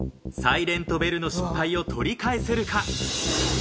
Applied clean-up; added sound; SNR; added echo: none; none; none; none.